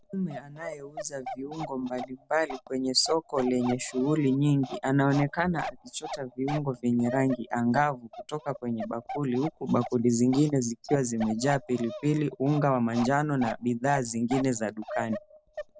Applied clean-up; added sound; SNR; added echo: none; Bark; 13 dB; none.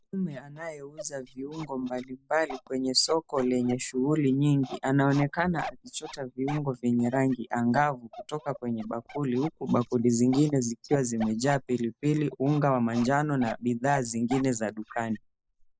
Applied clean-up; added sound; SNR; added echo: neural mask model Resemble Enhance denoiser.